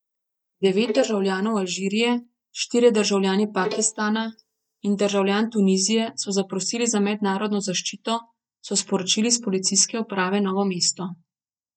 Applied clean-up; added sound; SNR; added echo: neural mask model DeepFilterNet 3.